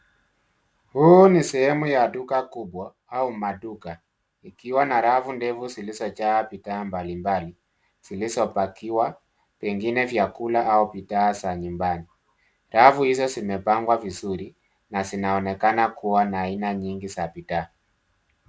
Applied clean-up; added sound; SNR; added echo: none; none; none; none.